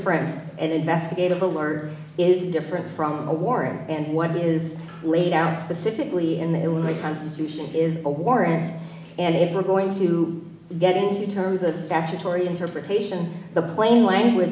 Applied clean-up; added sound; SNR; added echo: none; none; none; none.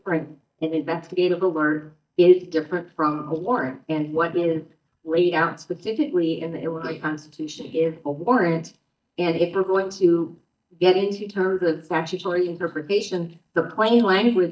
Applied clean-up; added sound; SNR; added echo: neural mask model DeepFilterNet 3.